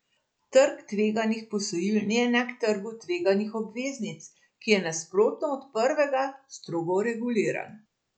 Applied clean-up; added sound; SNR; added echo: none; none; none; none.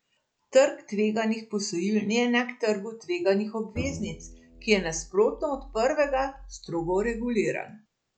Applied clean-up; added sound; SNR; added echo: none; Bowed string instrument; 15 dB; none.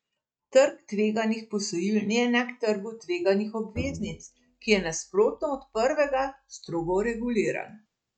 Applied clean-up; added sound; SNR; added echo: neural mask model RNNoise.